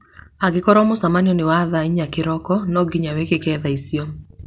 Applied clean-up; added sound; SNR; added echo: none; none; none; none.